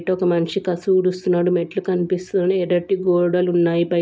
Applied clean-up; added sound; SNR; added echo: none; none; none; none.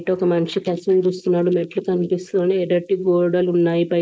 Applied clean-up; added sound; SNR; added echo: neural mask model Resemble Enhance denoiser.